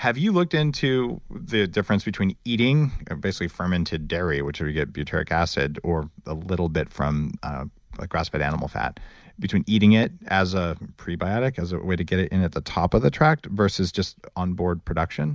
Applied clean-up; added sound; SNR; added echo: none; none; none; none.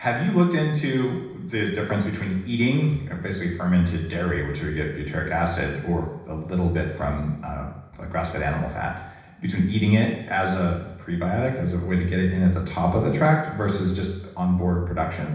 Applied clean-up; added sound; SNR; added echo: none; none; none; reverberation time 0.9 s.